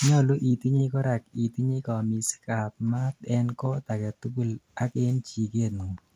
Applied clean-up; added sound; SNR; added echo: none; none; none; none.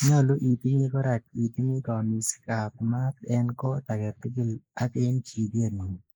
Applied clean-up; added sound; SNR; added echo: neural mask model Resemble Enhance denoiser.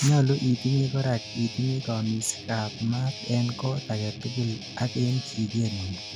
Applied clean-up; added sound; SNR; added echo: none; Guitar; 12 dB; none.